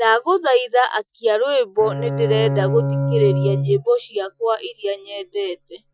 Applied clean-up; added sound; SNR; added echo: classical method Wiener filter.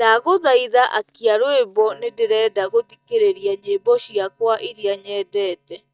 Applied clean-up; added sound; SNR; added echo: neural mask model DeepFilterNet 3.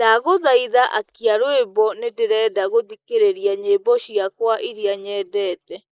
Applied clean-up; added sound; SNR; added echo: neural mask model Resemble Enhance denoiser.